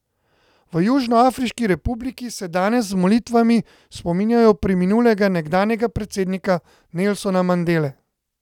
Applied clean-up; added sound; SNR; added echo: none; none; none; none.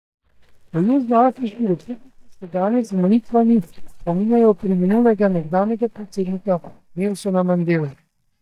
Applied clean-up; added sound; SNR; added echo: neural mask model DeepFilterNet 3.